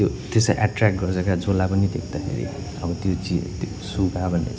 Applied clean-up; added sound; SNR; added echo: none; none; none; none.